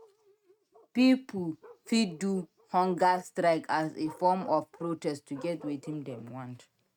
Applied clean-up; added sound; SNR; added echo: neural mask model RNNoise.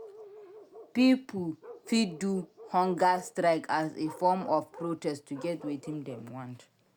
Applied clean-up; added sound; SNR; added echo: none; Bark; 20 dB; none.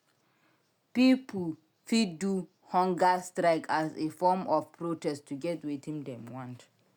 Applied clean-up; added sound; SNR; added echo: none; none; none; none.